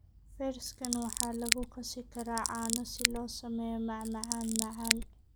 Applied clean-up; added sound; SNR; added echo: none; Scissors; -1 dB; none.